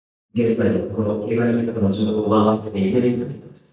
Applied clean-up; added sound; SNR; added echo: neural mask model DeepFilterNet 3.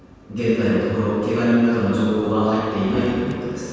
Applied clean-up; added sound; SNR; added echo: none; Wood / Tools; 18 dB; reverberation time 2.1 s.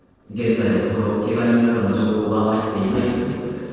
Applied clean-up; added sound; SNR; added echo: neural separator model SepFormer DNS4.